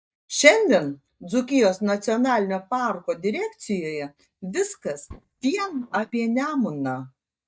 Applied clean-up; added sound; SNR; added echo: neural mask model DeepFilterNet 3.